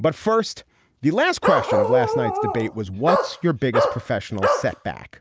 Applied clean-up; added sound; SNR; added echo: none; Bark; -1 dB; none.